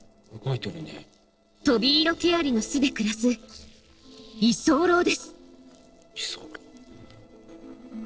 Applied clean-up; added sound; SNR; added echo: neural separator model SepFormer DNS4.